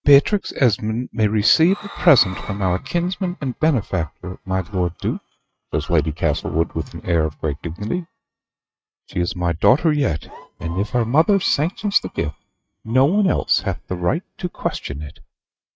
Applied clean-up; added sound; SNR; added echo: neural mask model RNNoise.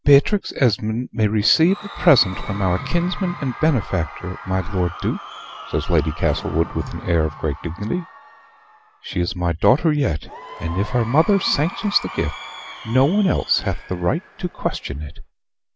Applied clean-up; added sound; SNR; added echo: none; Crowd / Cheering + Fireworks; 16 dB; none.